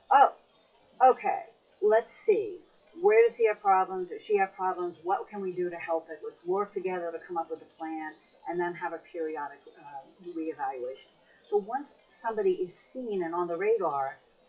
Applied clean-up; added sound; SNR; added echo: classical method WPE with log-MMSE.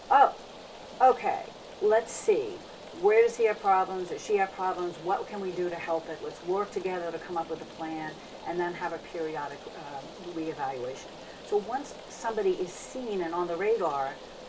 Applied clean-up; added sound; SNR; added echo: none; Rain; 16 dB; reverberation time 0.2 s.